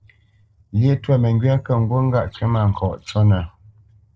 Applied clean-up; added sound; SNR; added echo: neural separator model SepFormer DNS4.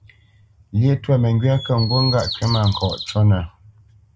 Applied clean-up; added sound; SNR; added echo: none; Bird vocalization, bird call, bird song; 10 dB; none.